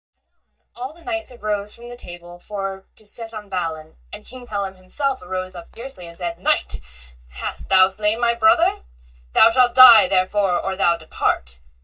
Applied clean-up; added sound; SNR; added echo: neural mask model DeepFilterNet 3.